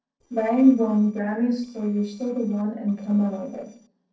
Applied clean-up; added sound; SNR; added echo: neural separator model SepFormer DNS4.